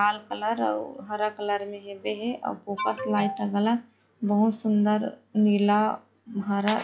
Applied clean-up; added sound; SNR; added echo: classical method log-MMSE.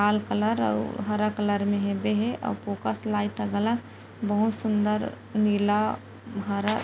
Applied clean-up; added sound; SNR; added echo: none; none; none; none.